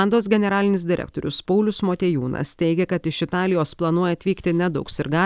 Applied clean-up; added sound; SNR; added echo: none; none; none; none.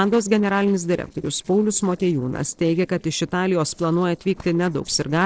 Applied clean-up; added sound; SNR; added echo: neural separator model SepFormer DNS4.